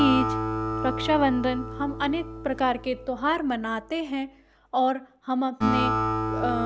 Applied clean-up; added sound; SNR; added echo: none; Acoustic guitar; 3 dB; none.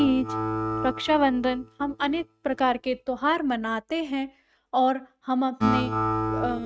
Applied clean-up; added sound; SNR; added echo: neural mask model RNNoise.